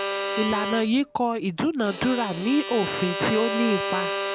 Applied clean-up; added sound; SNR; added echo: none; Bowed string instrument; 5 dB; none.